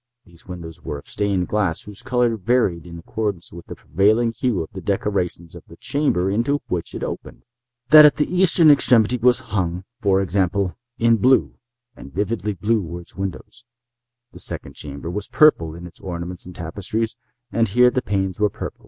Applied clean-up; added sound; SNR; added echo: none; none; none; none.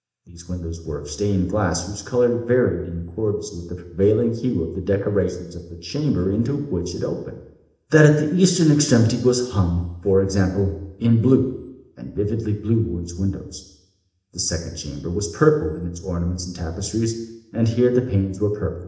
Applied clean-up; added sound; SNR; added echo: none; none; none; reverberation time 0.8 s.